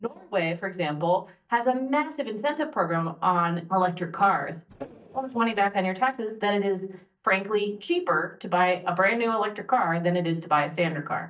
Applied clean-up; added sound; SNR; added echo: neural mask model DeepFilterNet 3.